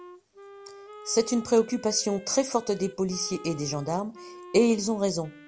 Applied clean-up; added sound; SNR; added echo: none; Wind instrument, woodwind instrument; 19 dB; none.